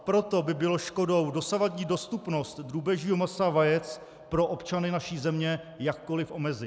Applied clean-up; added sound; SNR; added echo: none; none; none; none.